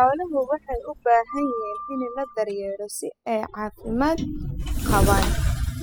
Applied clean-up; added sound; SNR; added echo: classical method spectral subtraction.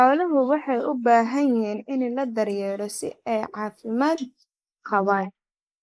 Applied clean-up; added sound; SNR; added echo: neural mask model Resemble Enhance denoiser.